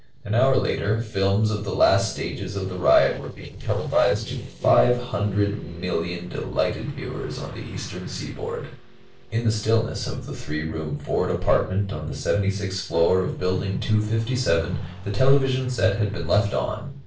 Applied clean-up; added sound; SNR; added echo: neural separator model SepFormer DNS4.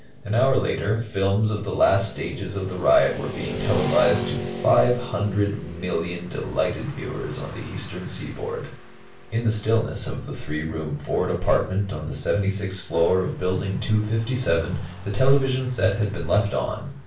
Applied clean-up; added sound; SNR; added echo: none; Motorcycle / Traffic noise, roadway noise; 14 dB; reverberation time 0.3 s.